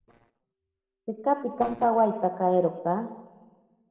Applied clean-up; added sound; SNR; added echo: neural separator model SepFormer DNS4.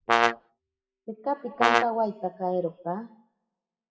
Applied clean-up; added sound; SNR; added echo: classical method WPE with log-MMSE.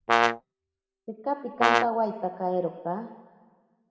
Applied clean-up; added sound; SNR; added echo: none; Brass instrument; -5 dB; reverberation time 1.4 s.